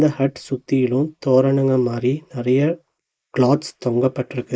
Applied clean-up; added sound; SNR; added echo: neural mask model Resemble Enhance denoiser.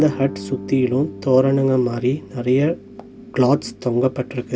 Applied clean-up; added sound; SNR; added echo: none; Guitar; 17 dB; none.